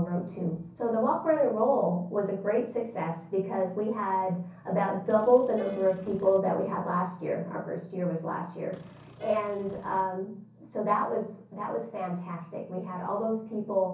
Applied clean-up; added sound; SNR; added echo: none; Vehicle horn, car horn, honking; 20 dB; reverberation time 0.6 s.